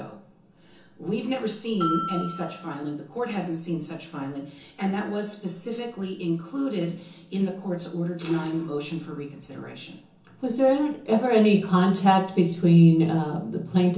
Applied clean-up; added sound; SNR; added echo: none; Bell; 7 dB; reverberation time 0.7 s.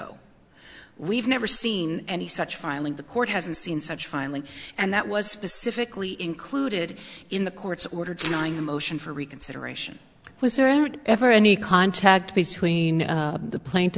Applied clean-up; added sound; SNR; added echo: none; none; none; none.